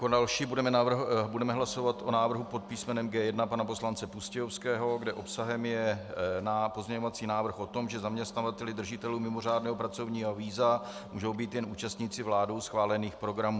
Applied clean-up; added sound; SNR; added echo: none; Wind instrument, woodwind instrument; 19 dB; none.